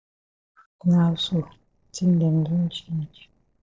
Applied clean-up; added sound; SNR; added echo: neural separator model SepFormer DNS4.